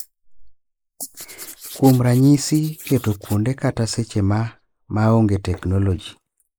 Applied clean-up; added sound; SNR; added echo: neural mask model Resemble Enhance denoiser.